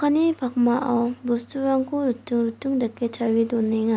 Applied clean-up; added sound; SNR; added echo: none; none; none; none.